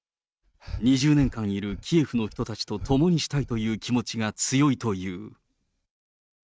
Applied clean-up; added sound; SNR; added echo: neural mask model RNNoise.